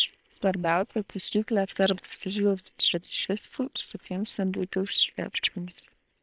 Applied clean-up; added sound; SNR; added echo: neural separator model SepFormer WHAM!.